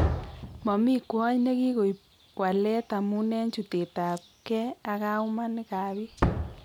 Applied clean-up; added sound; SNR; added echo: none; Slam; 8 dB; none.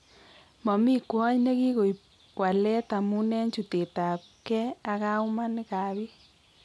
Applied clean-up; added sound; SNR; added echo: none; none; none; none.